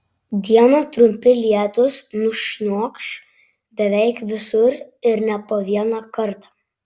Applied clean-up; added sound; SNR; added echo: none; none; none; none.